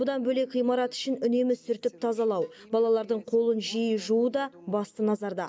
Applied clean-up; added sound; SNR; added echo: none; Cowbell; 19 dB; none.